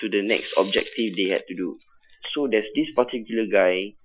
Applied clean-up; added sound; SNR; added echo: classical method Wiener filter.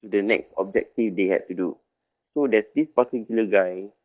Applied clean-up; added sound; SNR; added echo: neural mask model DeepFilterNet 3.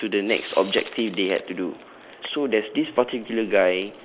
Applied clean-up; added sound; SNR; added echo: neural mask model Resemble Enhance denoiser.